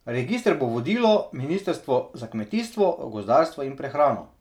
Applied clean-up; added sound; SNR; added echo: none; none; none; none.